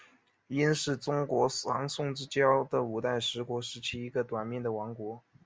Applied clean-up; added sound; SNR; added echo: none; none; none; none.